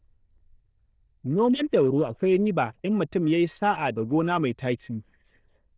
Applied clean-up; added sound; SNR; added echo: neural diffusion model UNIVERSE++.